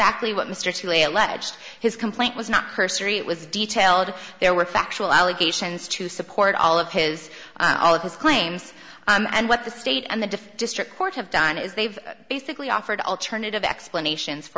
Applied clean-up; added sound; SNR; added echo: none; none; none; none.